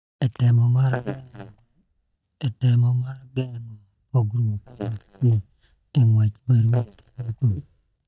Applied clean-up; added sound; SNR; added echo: neural mask model DeepFilterNet 3.